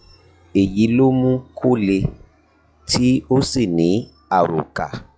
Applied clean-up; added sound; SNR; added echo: classical method log-MMSE.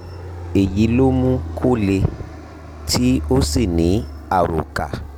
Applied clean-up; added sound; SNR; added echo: none; Fixed-wing aircraft, airplane; 9 dB; none.